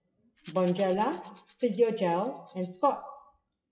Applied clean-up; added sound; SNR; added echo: classical method WPE with log-MMSE.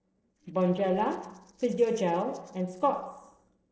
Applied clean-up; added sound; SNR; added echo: neural separator model SepFormer DNS4.